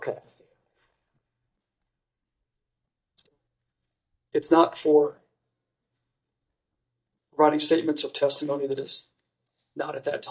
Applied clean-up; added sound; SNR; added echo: neural mask model DeepFilterNet 3.